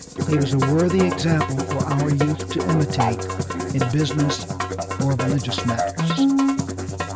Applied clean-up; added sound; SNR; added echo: none; Musical instrument; 1 dB; none.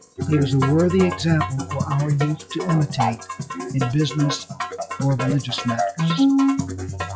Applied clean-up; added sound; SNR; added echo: classical method log-MMSE.